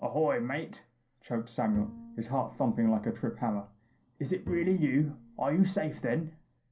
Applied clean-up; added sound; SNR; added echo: none; Bowed string instrument; 16 dB; reverberation time 0.3 s.